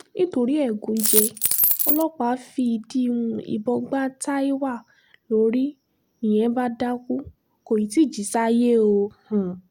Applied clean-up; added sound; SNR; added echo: none; Coin (dropping); -3 dB; none.